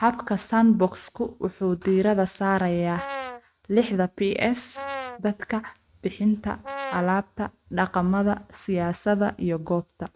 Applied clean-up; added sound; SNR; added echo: neural mask model RNNoise.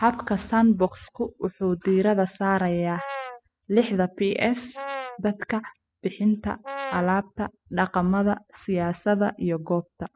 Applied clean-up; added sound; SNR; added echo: classical method spectral subtraction.